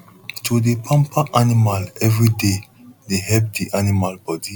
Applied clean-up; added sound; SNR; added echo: none; none; none; none.